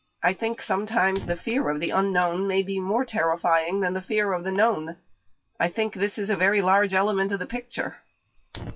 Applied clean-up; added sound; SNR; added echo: classical method WPE with log-MMSE.